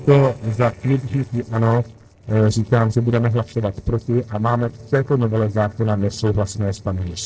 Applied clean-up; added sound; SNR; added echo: neural separator model SepFormer DNS4.